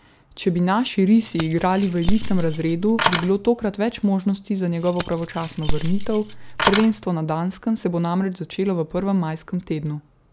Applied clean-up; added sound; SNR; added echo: none; Keys jangling; 2 dB; none.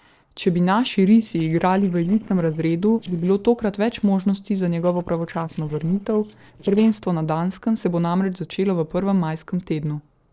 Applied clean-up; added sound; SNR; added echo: neural separator model SepFormer DNS4.